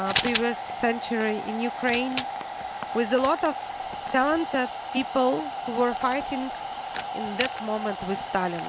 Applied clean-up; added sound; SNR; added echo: none; Writing + Domestic sounds, home sounds; 5 dB; none.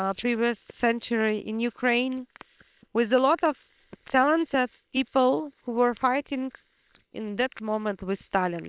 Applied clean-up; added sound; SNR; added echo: neural separator model SepFormer WHAM!.